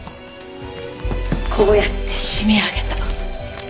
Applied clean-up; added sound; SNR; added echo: none; none; none; none.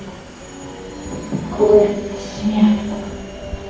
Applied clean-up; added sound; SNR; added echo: none; Subway, metro, underground; 18 dB; reverberation time 1.2 s.